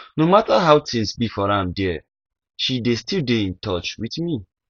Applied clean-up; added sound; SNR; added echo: none; none; none; none.